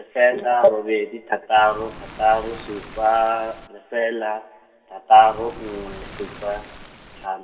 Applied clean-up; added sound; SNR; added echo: none; Waves, surf; 18 dB; reverberation time 1.7 s.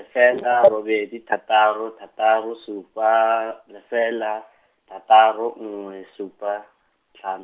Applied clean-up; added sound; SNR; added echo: none; none; none; none.